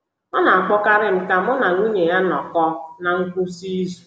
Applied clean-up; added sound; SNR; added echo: none; none; none; none.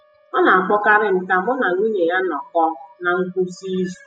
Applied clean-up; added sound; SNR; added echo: classical method spectral subtraction.